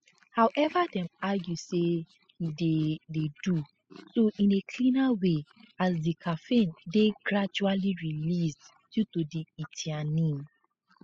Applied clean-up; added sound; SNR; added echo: classical method spectral subtraction.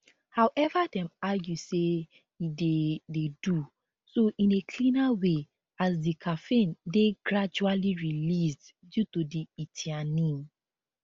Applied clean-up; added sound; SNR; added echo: none; none; none; none.